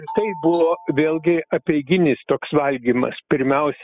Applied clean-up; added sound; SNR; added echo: classical method spectral subtraction.